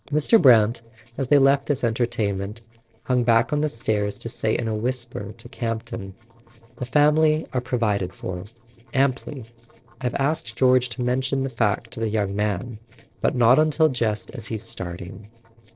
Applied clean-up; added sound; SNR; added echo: neural separator model SepFormer DNS4.